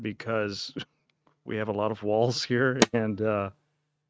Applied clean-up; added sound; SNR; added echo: neural mask model RNNoise.